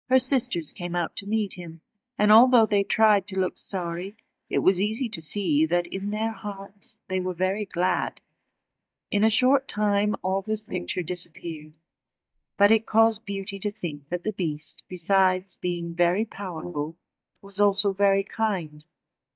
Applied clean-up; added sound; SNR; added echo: neural mask model DeepFilterNet 3.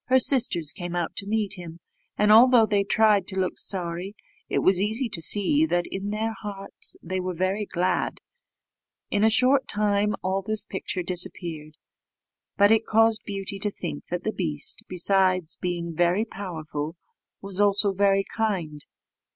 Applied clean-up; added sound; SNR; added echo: none; none; none; none.